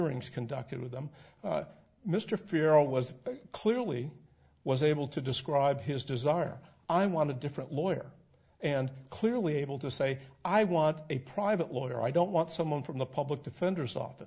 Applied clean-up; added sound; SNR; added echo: none; none; none; none.